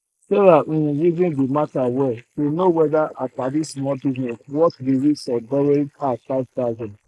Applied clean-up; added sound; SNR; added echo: neural mask model Resemble Enhance denoiser.